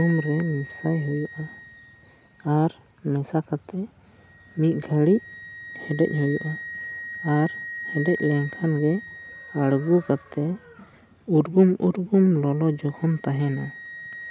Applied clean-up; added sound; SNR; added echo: none; Wind instrument, woodwind instrument; 15 dB; none.